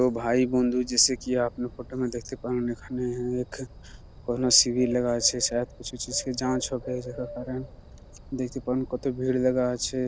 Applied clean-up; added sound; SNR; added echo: none; Bird; 17 dB; none.